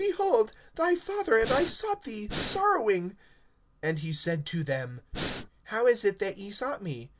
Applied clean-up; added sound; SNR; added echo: none; Breathing; 6 dB; none.